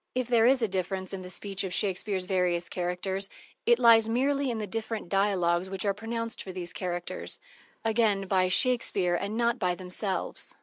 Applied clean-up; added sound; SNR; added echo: neural mask model Resemble Enhance denoiser.